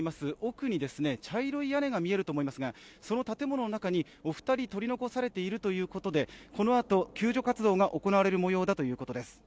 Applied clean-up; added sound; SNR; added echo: none; none; none; none.